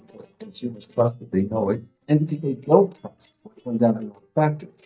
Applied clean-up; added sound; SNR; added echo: neural mask model DeepFilterNet 3.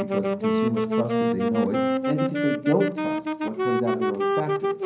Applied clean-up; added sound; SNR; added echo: none; Wind instrument, woodwind instrument; -4 dB; reverberation time 0.6 s.